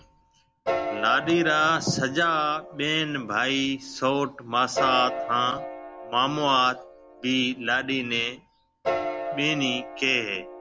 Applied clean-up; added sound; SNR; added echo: none; Piano; 9 dB; none.